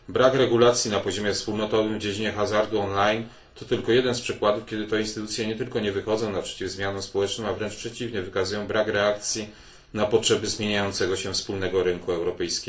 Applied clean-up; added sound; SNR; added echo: none; none; none; reverberation time 0.3 s.